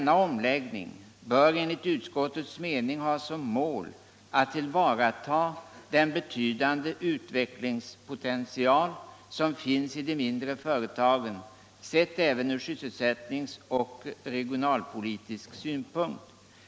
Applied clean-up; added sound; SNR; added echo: none; none; none; none.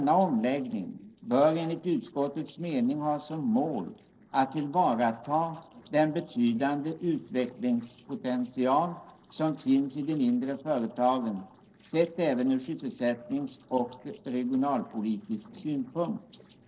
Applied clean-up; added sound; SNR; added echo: neural separator model SepFormer DNS4.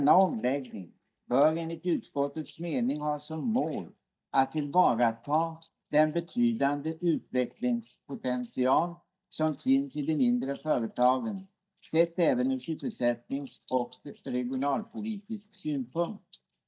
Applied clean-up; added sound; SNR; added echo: neural mask model DeepFilterNet 3.